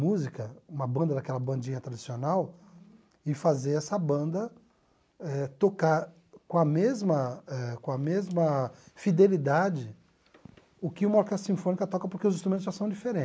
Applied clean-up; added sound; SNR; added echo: none; none; none; none.